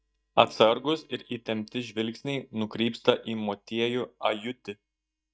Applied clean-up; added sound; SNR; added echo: neural mask model DeepFilterNet 3.